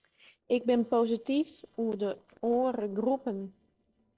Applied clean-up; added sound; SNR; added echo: neural separator model SepFormer DNS4.